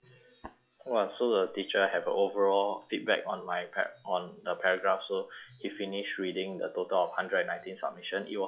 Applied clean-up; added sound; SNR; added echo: classical method log-MMSE.